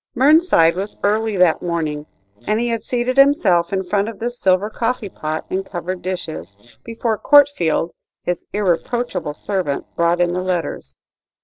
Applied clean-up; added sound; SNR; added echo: neural separator model SepFormer DNS4.